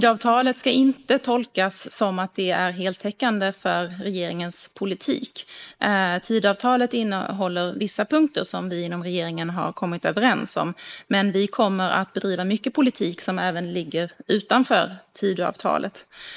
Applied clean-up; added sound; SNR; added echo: neural mask model Resemble Enhance denoiser.